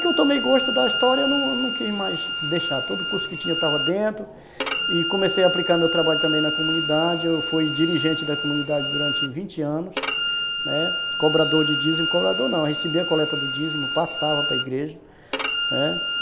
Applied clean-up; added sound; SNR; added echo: none; Bowed string instrument; 1 dB; none.